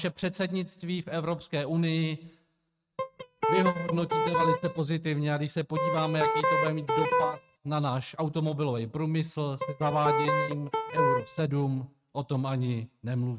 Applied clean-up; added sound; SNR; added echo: neural mask model RNNoise.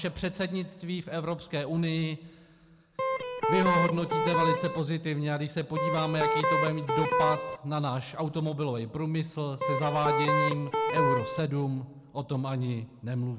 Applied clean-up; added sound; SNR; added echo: none; Electric guitar; -3 dB; none.